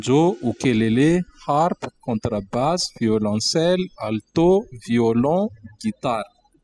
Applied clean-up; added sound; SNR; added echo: classical method spectral subtraction.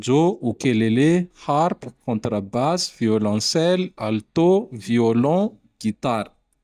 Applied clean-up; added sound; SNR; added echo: neural mask model DeepFilterNet 3.